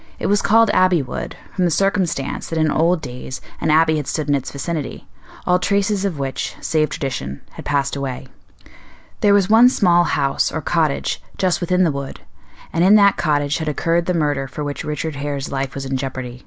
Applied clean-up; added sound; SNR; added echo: none; none; none; none.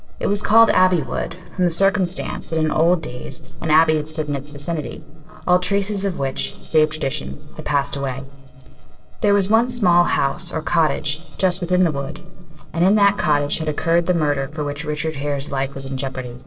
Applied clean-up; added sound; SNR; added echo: neural separator model SepFormer DNS4.